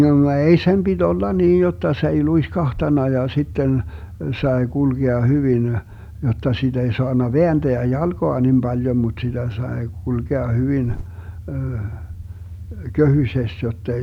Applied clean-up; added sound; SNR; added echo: none; Bird; 20 dB; none.